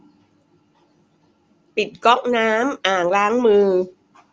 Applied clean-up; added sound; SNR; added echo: none; none; none; none.